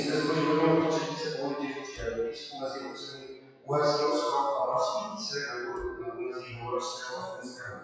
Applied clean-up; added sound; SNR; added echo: classical method WPE with log-MMSE.